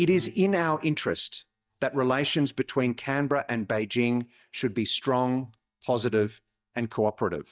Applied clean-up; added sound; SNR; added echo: neural mask model DeepFilterNet 3.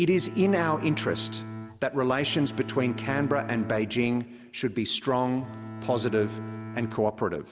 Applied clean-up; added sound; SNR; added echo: none; Bowed string instrument; 10 dB; none.